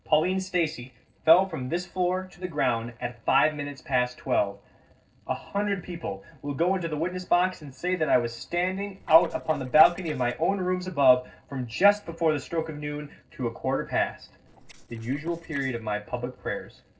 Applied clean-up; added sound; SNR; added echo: neural separator model SepFormer DNS4.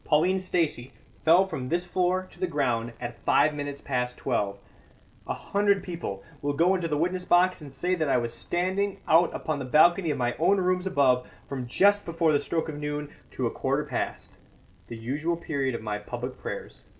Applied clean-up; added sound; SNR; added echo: none; none; none; none.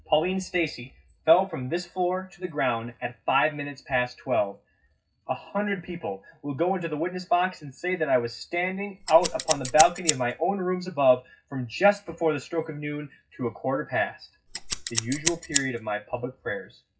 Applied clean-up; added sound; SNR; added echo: classical method WPE with log-MMSE.